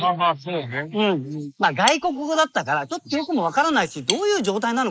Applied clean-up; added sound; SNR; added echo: neural mask model Resemble Enhance denoiser.